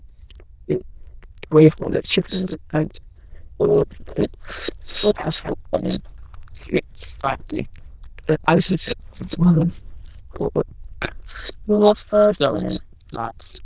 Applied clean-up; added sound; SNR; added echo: neural diffusion model UNIVERSE++.